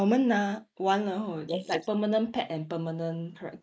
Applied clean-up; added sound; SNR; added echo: neural mask model Resemble Enhance denoiser.